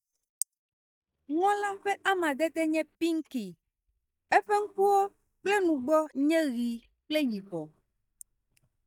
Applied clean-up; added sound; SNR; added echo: neural mask model DeepFilterNet 3.